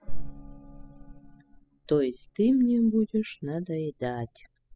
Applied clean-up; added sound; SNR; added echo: classical method spectral subtraction.